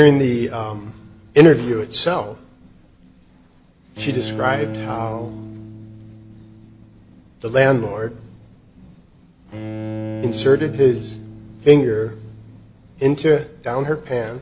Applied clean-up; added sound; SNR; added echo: none; Bowed string instrument; 14 dB; none.